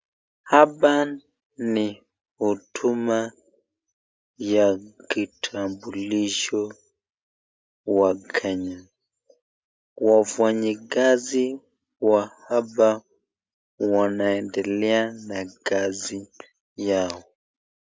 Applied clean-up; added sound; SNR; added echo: none; none; none; none.